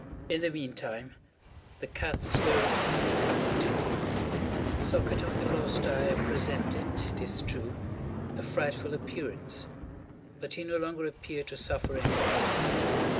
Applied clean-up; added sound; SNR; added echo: none; Boom; -5 dB; none.